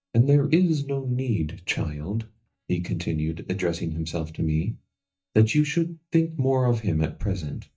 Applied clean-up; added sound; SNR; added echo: neural mask model DeepFilterNet 3.